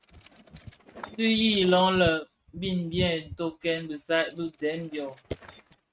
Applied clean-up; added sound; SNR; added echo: neural mask model RNNoise.